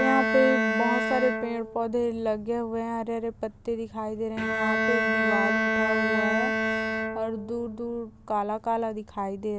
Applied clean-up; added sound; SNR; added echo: none; Bowed string instrument; 0 dB; none.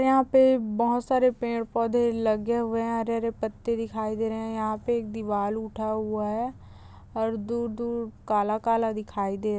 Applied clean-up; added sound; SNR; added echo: none; none; none; none.